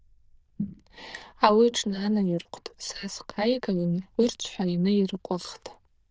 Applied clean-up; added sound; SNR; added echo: neural diffusion model UNIVERSE++.